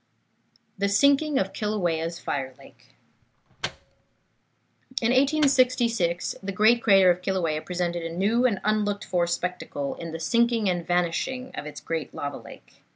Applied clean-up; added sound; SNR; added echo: none; Microwave oven; 14 dB; none.